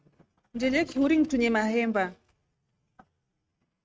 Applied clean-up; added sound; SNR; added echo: neural mask model RNNoise.